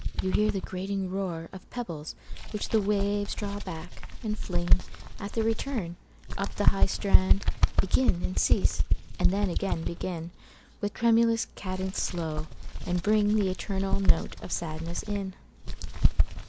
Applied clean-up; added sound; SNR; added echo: neural mask model Resemble Enhance denoiser.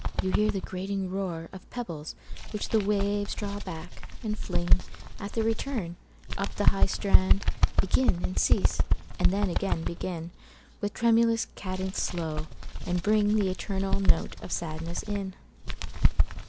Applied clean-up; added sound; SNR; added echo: none; Bird; -5 dB; none.